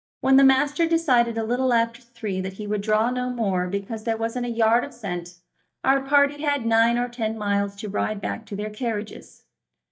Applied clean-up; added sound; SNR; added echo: neural mask model DeepFilterNet 3.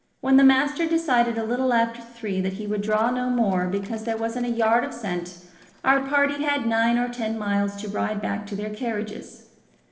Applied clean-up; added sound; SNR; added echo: neural separator model SepFormer DNS4.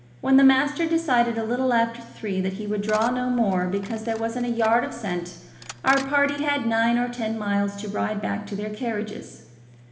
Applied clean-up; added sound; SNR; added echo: none; Cutlery, silverware; 19 dB; reverberation time 1.1 s.